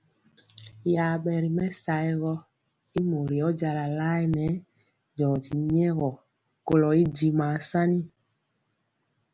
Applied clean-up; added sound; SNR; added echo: none; none; none; none.